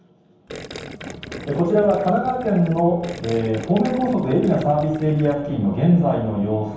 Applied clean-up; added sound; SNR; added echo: none; Gurgling; 16 dB; reverberation time 0.9 s.